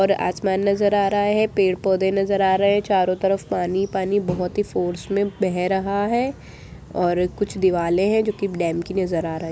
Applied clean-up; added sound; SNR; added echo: none; none; none; none.